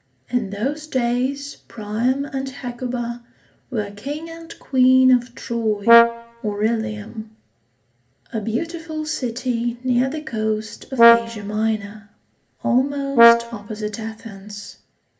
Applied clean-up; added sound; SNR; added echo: none; Brass instrument; -3 dB; reverberation time 0.3 s.